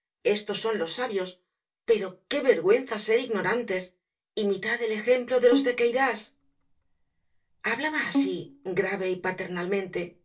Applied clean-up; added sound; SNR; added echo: none; Bowed string instrument; 7 dB; reverberation time 0.2 s.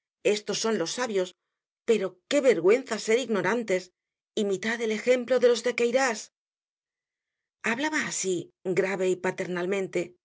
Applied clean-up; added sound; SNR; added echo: none; none; none; none.